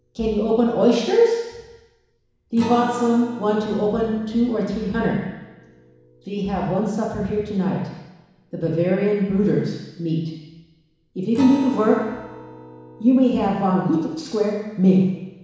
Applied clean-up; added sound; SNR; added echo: none; Acoustic guitar; 19 dB; reverberation time 1.1 s.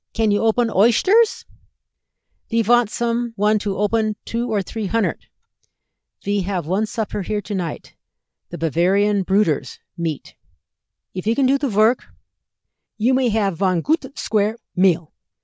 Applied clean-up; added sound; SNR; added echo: none; none; none; none.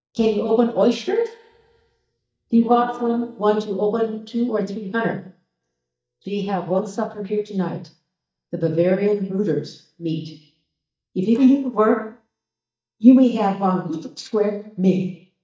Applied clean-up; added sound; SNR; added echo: neural mask model DeepFilterNet 3.